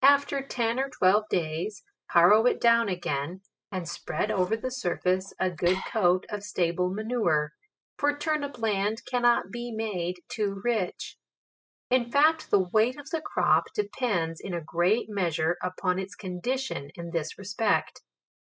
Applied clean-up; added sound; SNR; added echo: classical method spectral subtraction.